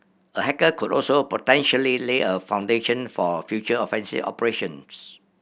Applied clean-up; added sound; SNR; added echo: none; none; none; none.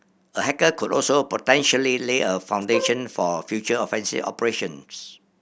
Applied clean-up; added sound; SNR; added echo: none; Bowed string instrument; 7 dB; none.